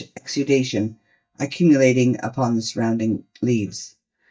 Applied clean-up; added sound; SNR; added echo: neural mask model DeepFilterNet 3.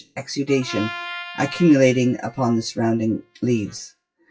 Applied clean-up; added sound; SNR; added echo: classical method WPE with log-MMSE.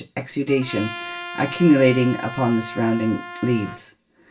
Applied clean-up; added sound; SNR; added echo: none; Trumpet; 13 dB; reverberation time 0.2 s.